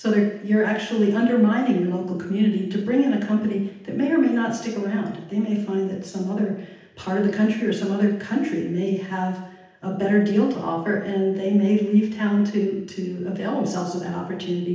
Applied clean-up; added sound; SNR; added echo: none; none; none; reverberation time 0.8 s.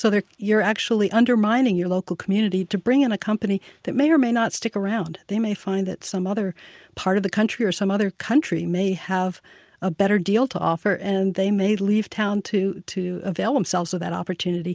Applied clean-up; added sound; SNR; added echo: none; none; none; none.